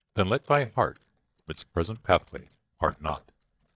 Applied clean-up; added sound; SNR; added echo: neural mask model DeepFilterNet 3.